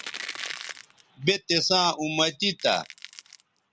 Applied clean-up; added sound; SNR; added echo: none; Crushing; 14 dB; none.